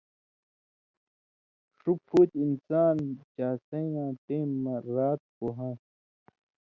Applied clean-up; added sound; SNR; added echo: none; none; none; none.